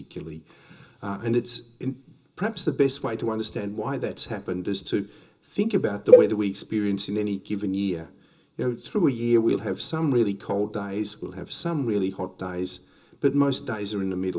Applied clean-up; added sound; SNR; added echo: none; Cowbell; -4 dB; reverberation time 0.2 s.